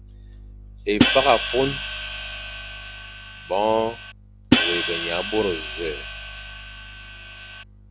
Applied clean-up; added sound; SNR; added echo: none; Hi-hat; 0 dB; none.